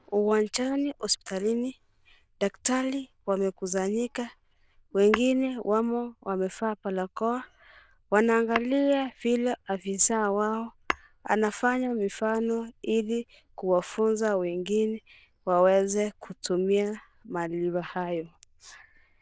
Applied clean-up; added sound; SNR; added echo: neural diffusion model UNIVERSE++.